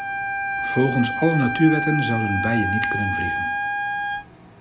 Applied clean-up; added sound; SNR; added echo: none; Wind instrument, woodwind instrument; 2 dB; none.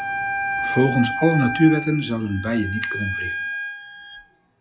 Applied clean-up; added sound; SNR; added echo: classical method log-MMSE.